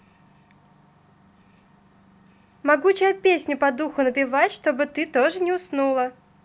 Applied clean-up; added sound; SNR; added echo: none; none; none; none.